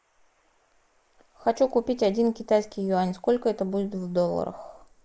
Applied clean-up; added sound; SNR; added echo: neural mask model Resemble Enhance denoiser.